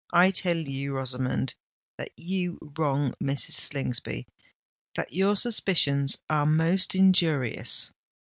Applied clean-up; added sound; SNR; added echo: none; none; none; none.